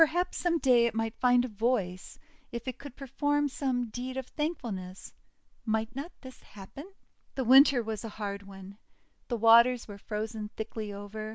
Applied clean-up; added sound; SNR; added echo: none; none; none; none.